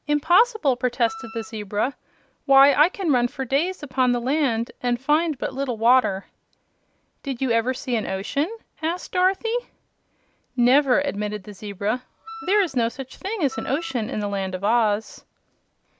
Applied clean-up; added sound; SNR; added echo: none; Wind instrument, woodwind instrument; 15 dB; none.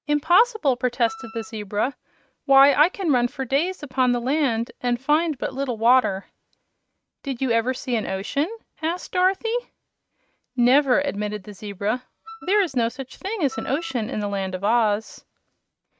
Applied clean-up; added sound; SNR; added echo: neural mask model RNNoise.